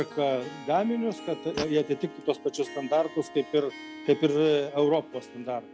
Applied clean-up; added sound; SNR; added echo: none; Harp + Fart; 15 dB; none.